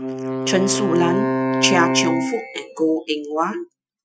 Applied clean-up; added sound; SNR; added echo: classical method Wiener filter.